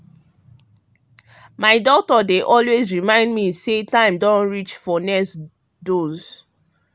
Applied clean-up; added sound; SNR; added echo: none; none; none; none.